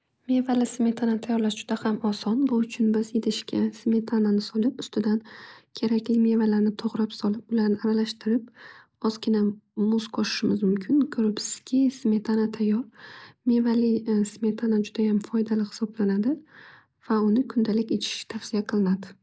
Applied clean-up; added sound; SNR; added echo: none; none; none; none.